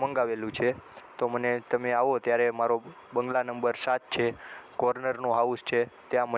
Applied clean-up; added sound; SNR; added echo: none; none; none; none.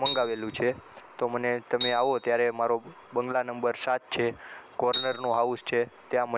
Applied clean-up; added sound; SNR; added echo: none; Piano; 8 dB; none.